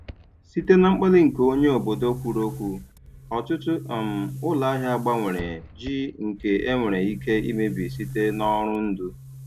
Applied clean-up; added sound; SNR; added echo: none; Boom; 13 dB; none.